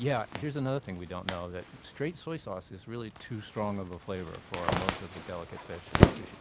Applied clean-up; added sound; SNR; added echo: none; Zipper (clothing); -3 dB; none.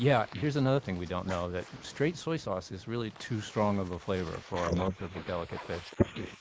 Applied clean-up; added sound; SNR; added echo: neural mask model Resemble Enhance denoiser.